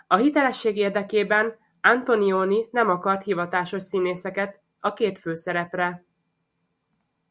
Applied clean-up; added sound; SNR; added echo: none; none; none; none.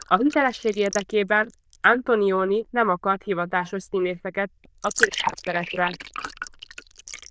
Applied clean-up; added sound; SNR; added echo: neural diffusion model UNIVERSE++.